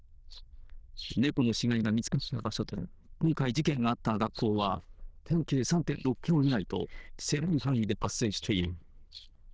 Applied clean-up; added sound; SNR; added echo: neural diffusion model UNIVERSE++.